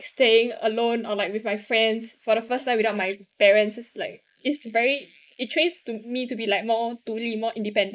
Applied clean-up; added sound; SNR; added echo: neural mask model Resemble Enhance denoiser.